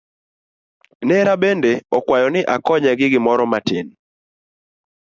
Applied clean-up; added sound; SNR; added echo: none; none; none; none.